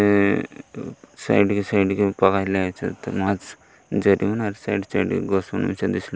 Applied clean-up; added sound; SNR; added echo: none; none; none; none.